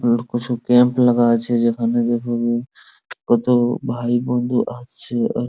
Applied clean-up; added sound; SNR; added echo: none; none; none; none.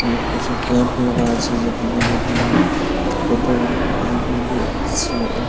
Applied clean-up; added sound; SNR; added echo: none; Alarm; -2 dB; none.